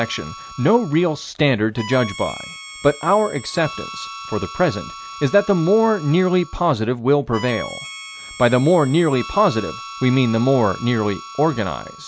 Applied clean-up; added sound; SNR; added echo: none; Harmonica; 15 dB; none.